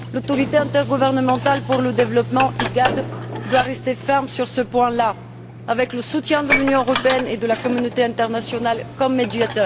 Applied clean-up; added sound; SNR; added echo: none; Dishes, pots, and pans + Sliding door; 8 dB; none.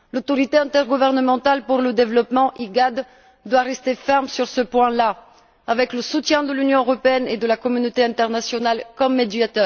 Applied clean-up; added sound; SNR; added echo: none; none; none; none.